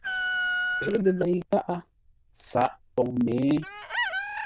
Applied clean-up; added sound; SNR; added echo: neural diffusion model UNIVERSE++.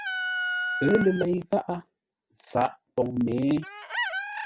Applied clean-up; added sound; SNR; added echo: none; Chicken, rooster; 6 dB; none.